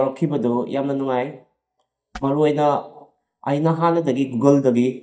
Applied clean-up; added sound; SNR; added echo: neural mask model DeepFilterNet 3.